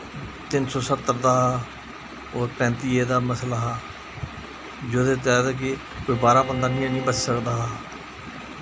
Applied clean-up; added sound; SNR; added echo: none; Bowed string instrument; 12 dB; none.